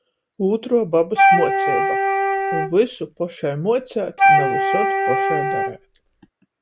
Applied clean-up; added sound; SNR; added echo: none; Wind instrument, woodwind instrument; -4 dB; none.